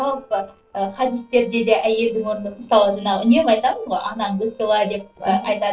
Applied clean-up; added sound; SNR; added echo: neural separator model SepFormer DNS4.